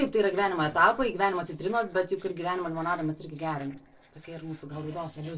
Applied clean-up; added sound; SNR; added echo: neural separator model SepFormer DNS4.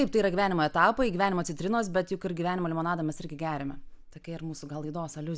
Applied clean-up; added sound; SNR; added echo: none; none; none; none.